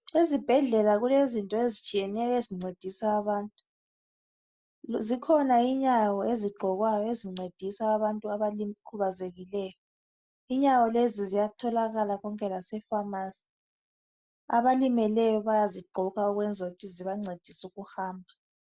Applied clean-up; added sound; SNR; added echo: none; none; none; none.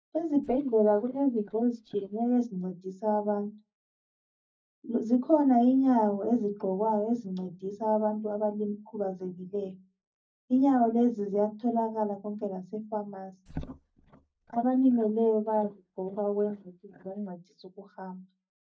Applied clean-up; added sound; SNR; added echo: neural mask model DeepFilterNet 3.